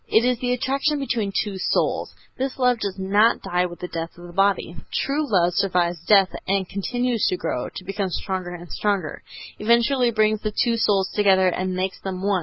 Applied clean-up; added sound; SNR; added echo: none; none; none; none.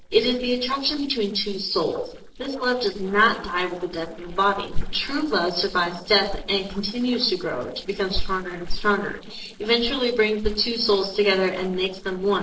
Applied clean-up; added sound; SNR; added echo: neural separator model SepFormer DNS4.